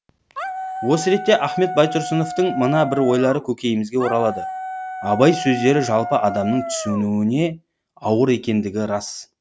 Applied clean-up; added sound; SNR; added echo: none; Dog; 8 dB; none.